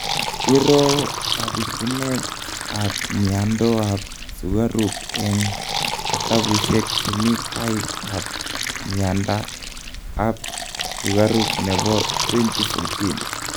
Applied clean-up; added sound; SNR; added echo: none; Fill (with liquid); 3 dB; none.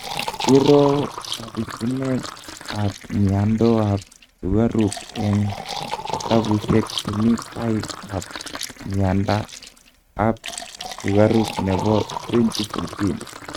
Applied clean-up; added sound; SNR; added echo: neural mask model RNNoise.